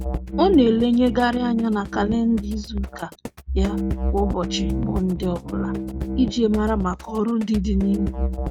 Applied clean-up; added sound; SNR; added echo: neural mask model RNNoise.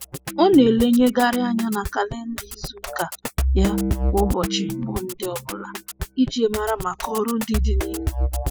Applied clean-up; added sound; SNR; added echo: classical method spectral subtraction.